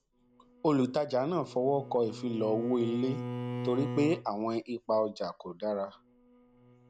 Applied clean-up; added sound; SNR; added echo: none; Bowed string instrument; 10 dB; none.